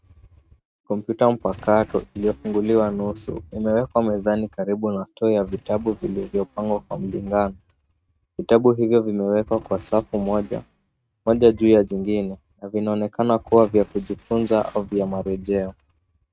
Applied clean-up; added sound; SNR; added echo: neural mask model RNNoise.